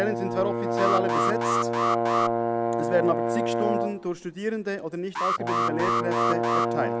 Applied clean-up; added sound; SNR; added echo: none; Brass instrument + Alarm; -5 dB; none.